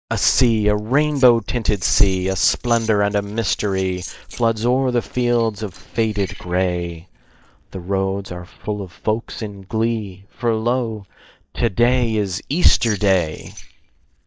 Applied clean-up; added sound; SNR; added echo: neural mask model DeepFilterNet 3.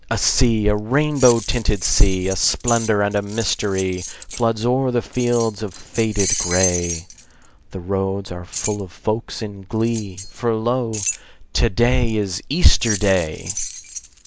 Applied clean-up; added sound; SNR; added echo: none; Keys jangling; 12 dB; none.